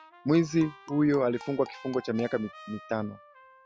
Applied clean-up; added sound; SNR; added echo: none; Trumpet + Marimba, xylophone; 20 dB; none.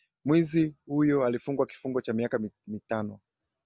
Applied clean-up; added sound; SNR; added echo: none; none; none; none.